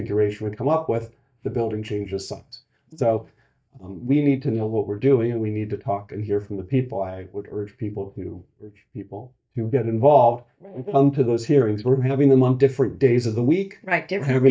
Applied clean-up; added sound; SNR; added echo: neural mask model DeepFilterNet 3.